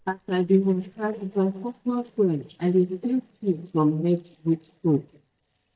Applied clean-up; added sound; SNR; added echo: neural mask model DeepFilterNet 3.